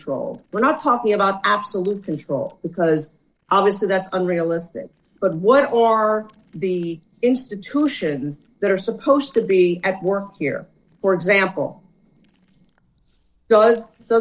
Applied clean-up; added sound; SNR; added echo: neural separator model SepFormer DNS4.